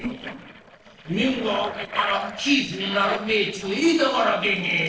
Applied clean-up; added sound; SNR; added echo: neural separator model SepFormer DNS4.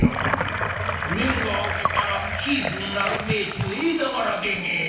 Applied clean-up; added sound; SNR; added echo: none; Sink (filling or washing) / Gurgling; 0 dB; reverberation time 0.9 s.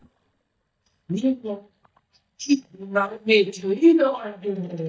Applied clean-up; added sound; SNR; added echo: neural mask model DeepFilterNet 3.